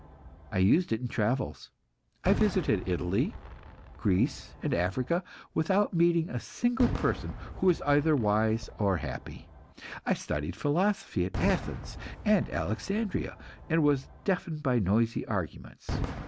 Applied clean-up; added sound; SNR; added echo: none; Fireworks; 11 dB; none.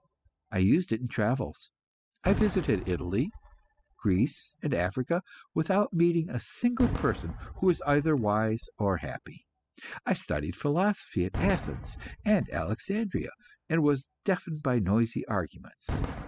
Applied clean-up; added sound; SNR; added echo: classical method spectral subtraction.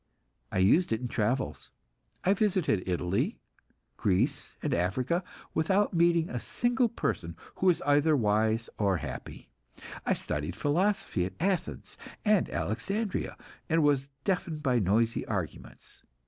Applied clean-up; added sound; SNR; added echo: none; none; none; none.